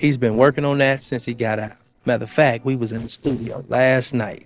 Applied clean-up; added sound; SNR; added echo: neural separator model SepFormer DNS4.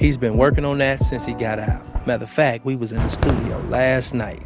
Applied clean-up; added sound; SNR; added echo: none; Fireworks; 8 dB; none.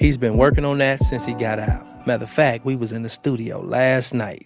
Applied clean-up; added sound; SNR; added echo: none; none; none; none.